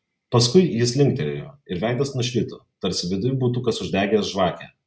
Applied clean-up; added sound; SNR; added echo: none; none; none; none.